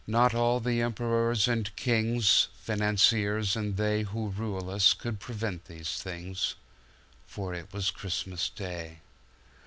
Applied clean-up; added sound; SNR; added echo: none; none; none; none.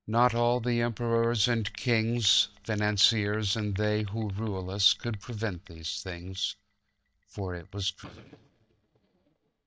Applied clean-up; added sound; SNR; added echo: neural mask model DeepFilterNet 3.